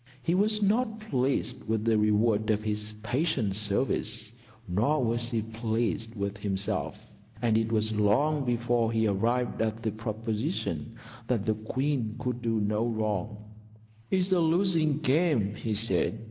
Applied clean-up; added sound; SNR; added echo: none; none; none; none.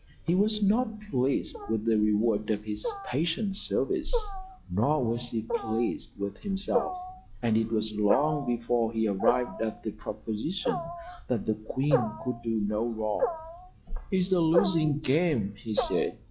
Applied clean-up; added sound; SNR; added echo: classical method log-MMSE.